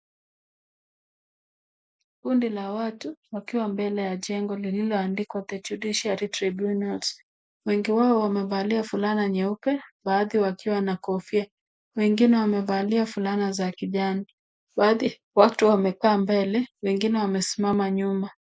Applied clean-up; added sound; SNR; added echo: none; none; none; none.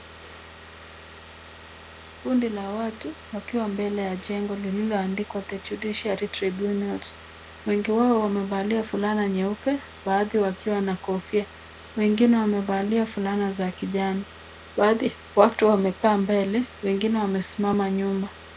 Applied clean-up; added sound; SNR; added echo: none; Car; 18 dB; none.